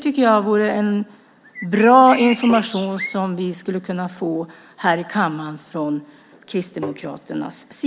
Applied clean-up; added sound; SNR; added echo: none; Tap + Bird; 12 dB; none.